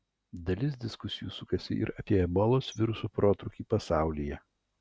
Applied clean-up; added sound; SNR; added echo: none; none; none; none.